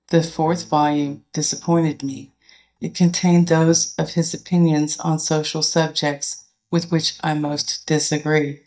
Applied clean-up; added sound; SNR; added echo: neural mask model DeepFilterNet 3.